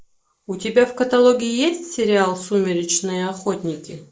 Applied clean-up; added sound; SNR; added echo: neural mask model Resemble Enhance denoiser.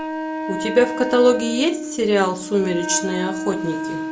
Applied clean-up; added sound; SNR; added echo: none; Wind instrument, woodwind instrument; 6 dB; none.